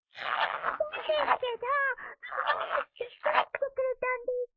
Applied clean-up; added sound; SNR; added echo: neural mask model Resemble Enhance denoiser.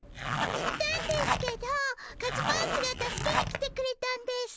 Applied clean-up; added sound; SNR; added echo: none; Zipper (clothing); -1 dB; none.